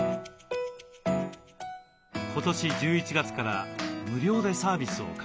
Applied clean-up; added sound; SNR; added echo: none; none; none; none.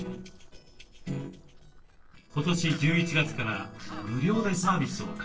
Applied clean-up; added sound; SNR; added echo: neural separator model SepFormer DNS4.